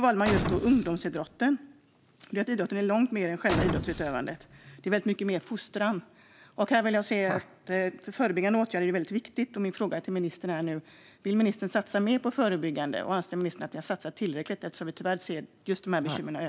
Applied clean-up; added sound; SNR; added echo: none; Boom; 4 dB; none.